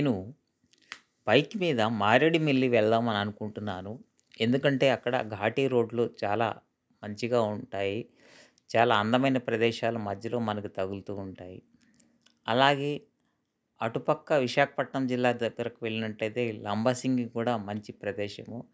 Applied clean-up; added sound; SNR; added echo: none; none; none; none.